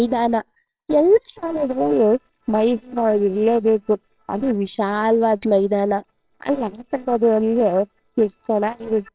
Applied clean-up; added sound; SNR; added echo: neural separator model SepFormer WHAMR!.